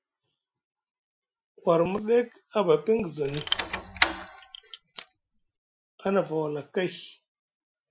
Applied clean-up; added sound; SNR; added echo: classical method Wiener filter.